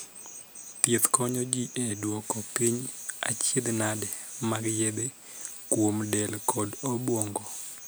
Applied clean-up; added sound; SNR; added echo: none; none; none; none.